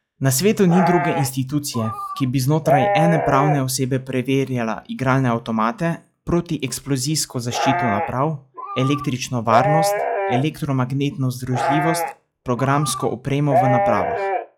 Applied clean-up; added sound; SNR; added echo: classical method log-MMSE.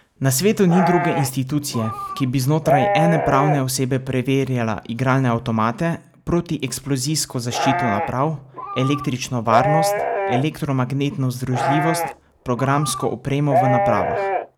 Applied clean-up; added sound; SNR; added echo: none; Livestock, farm animals, working animals; 2 dB; none.